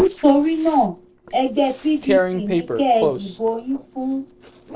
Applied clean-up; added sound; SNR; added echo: neural separator model SepFormer DNS4.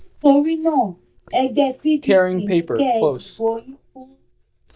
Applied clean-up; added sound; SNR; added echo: neural mask model DeepFilterNet 3.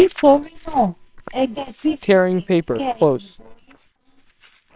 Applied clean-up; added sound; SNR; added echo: neural separator model SepFormer WHAMR!.